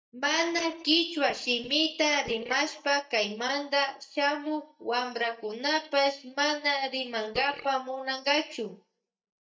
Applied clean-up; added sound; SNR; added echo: neural mask model DeepFilterNet 3.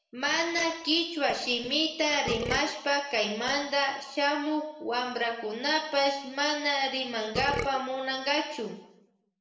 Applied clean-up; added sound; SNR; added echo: none; Burping, eructation; 4 dB; reverberation time 0.8 s.